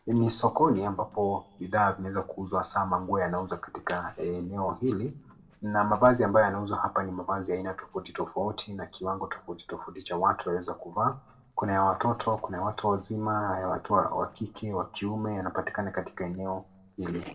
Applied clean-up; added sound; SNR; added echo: neural separator model SepFormer DNS4.